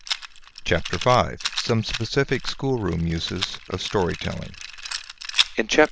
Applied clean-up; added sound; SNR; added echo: none; Rattle; 7 dB; none.